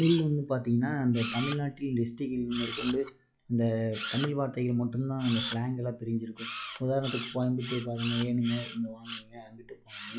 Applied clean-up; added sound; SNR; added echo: classical method log-MMSE.